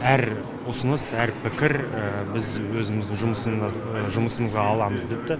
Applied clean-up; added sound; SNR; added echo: none; none; none; none.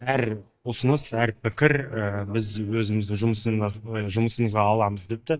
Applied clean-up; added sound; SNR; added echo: neural mask model DeepFilterNet 3.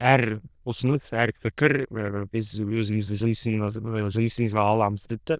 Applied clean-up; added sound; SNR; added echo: neural diffusion model UNIVERSE++.